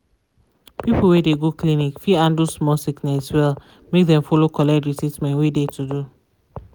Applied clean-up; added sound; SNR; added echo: none; none; none; none.